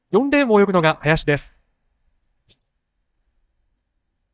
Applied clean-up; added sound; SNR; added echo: neural mask model DeepFilterNet 3.